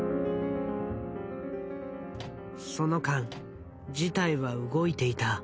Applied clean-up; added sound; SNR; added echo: none; Microwave oven; 19 dB; none.